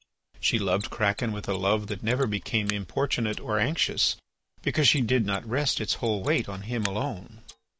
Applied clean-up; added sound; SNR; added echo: none; Mechanisms; 19 dB; none.